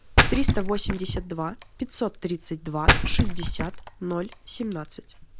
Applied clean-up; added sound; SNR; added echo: none; Splash, splatter; -4 dB; none.